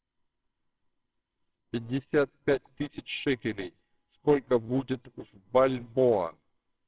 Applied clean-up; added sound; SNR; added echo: neural separator model SepFormer WHAMR!.